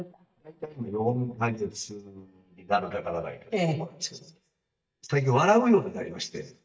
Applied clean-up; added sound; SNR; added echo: neural mask model DeepFilterNet 3.